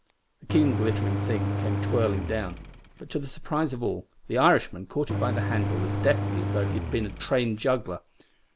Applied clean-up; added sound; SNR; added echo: none; Engine; 2 dB; none.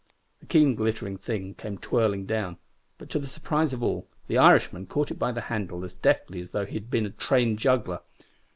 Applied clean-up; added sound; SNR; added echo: none; none; none; none.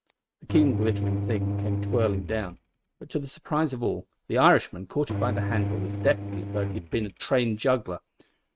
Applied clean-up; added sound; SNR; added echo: neural mask model RNNoise.